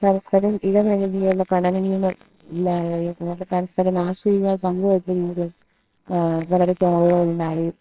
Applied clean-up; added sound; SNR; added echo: neural separator model SepFormer WHAMR!.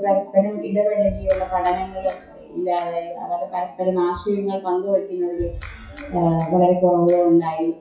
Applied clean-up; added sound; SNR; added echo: classical method WPE with log-MMSE.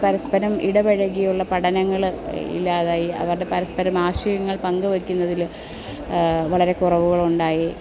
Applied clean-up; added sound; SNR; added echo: none; none; none; none.